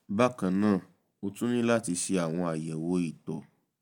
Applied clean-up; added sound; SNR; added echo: none; none; none; none.